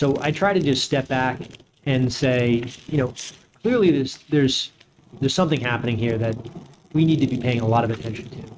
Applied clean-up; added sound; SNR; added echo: neural mask model RNNoise.